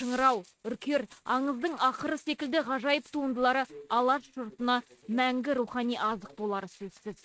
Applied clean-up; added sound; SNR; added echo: neural mask model RNNoise.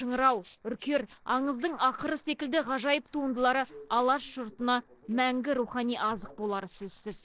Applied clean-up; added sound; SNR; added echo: neural separator model SepFormer DNS4.